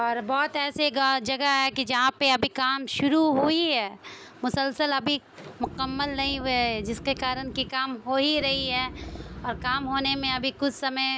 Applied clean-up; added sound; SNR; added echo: none; Wind instrument, woodwind instrument; 13 dB; none.